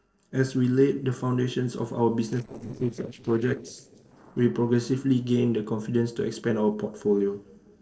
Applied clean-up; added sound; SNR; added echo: neural separator model SepFormer DNS4.